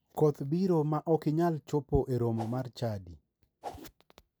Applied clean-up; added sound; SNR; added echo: none; Whoosh, swoosh, swish; 13 dB; none.